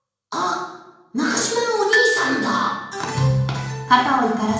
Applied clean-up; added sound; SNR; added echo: none; Glockenspiel; 6 dB; reverberation time 1.0 s.